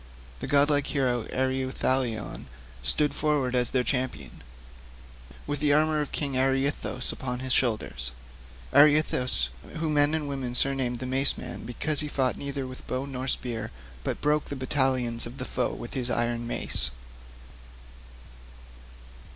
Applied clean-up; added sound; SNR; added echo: none; none; none; none.